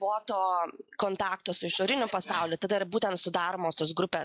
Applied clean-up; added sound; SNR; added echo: classical method log-MMSE.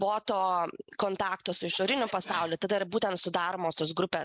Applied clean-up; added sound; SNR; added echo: none; Scratching (performance technique); 17 dB; none.